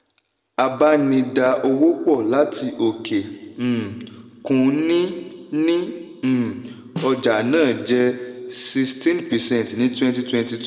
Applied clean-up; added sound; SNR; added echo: none; Snare drum; 16 dB; reverberation time 1.8 s.